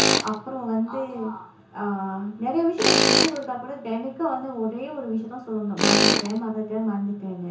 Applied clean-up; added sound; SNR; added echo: none; Tools; -1 dB; reverberation time 0.6 s.